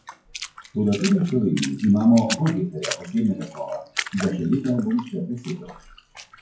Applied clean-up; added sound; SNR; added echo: classical method WPE with log-MMSE.